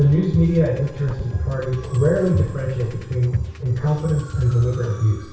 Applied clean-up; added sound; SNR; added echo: none; Musical instrument; 17 dB; reverberation time 0.6 s.